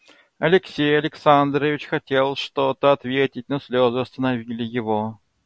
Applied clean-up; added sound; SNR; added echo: none; none; none; none.